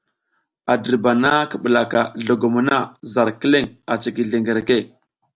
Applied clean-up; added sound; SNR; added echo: none; none; none; none.